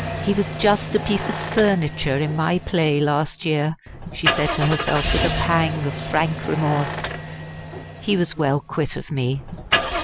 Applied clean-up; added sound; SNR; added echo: none; Engine starting / Car; 5 dB; none.